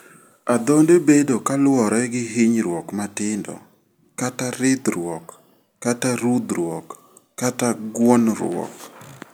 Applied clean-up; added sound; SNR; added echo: none; none; none; none.